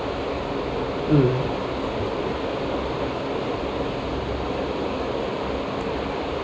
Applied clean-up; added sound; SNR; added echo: none; none; none; reverberation time 0.9 s.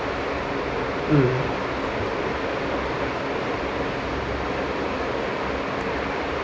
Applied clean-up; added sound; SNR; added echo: none; none; none; none.